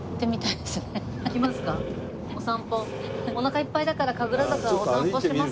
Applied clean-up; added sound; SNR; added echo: none; Bus / Engine + Animal; 11 dB; none.